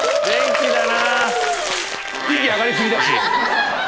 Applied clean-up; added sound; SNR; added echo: none; Bowed string instrument; 11 dB; none.